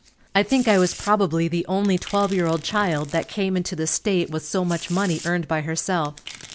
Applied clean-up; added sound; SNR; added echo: none; Domestic sounds, home sounds; 19 dB; none.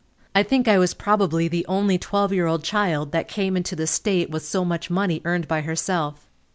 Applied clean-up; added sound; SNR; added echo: none; none; none; none.